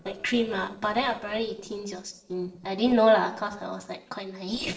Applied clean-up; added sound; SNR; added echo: neural separator model SepFormer DNS4.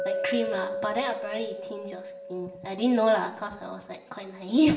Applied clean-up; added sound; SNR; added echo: none; Chink, clink; 8 dB; reverberation time 0.6 s.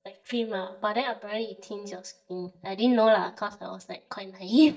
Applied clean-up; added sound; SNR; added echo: neural mask model DeepFilterNet 3.